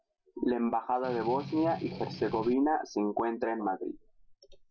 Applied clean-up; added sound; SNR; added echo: none; Strum; 10 dB; none.